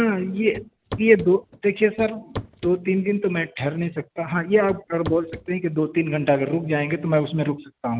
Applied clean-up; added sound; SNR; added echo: none; Walk, footsteps / Run / Wood; 14 dB; none.